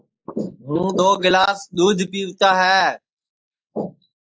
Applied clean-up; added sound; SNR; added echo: neural mask model Resemble Enhance denoiser.